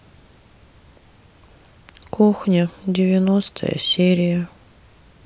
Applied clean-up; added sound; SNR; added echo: none; none; none; none.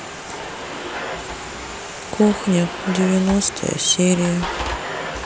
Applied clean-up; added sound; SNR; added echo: none; Domestic sounds, home sounds; 7 dB; none.